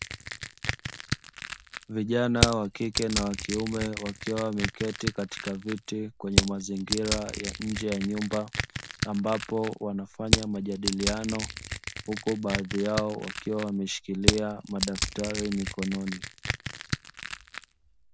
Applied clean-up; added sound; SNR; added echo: none; Crushing; 1 dB; none.